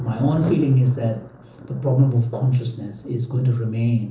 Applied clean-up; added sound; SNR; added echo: none; Thunder; 18 dB; reverberation time 0.7 s.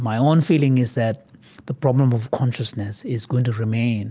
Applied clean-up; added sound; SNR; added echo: none; none; none; none.